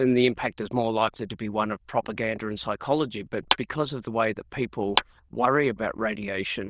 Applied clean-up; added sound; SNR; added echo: neural diffusion model UNIVERSE++.